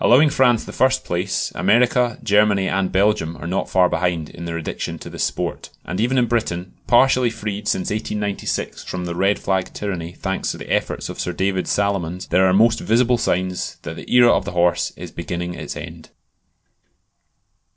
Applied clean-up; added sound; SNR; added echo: none; none; none; none.